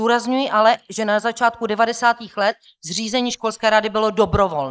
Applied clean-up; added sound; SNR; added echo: neural mask model Resemble Enhance denoiser.